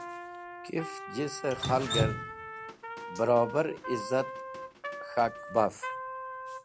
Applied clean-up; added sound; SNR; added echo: none; Trumpet + Drip; 6 dB; none.